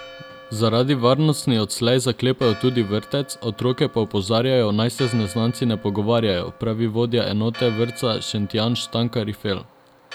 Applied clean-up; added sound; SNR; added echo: none; Church bell; 20 dB; none.